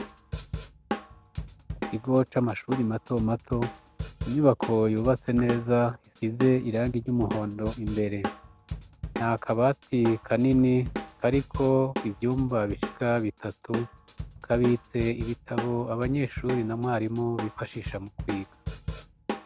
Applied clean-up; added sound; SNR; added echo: none; Drum kit; 10 dB; none.